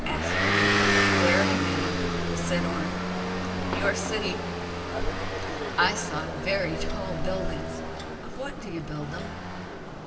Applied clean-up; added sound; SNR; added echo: none; Motor vehicle (road) / Engine; -5 dB; reverberation time 2.2 s.